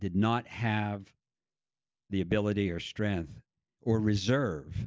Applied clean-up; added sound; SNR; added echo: none; none; none; none.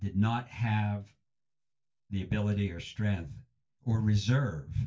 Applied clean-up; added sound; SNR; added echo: none; none; none; reverberation time 0.2 s.